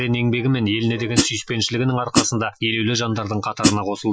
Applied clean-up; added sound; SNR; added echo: classical method Wiener filter.